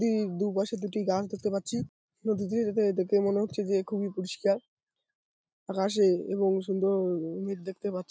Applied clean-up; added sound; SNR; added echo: none; none; none; none.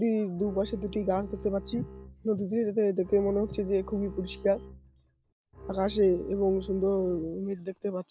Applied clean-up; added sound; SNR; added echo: none; Bowed string instrument; 15 dB; none.